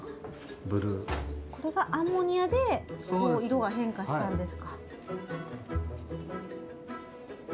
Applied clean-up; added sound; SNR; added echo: none; none; none; none.